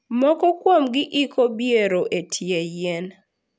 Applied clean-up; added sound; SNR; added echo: none; none; none; none.